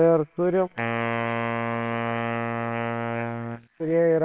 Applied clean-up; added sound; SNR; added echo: neural separator model SepFormer WHAMR!.